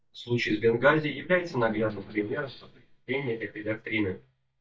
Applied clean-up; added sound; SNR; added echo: neural mask model DeepFilterNet 3.